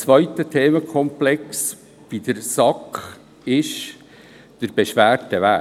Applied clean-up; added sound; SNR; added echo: none; none; none; none.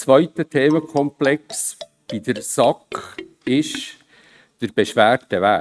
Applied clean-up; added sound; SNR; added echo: neural mask model RNNoise.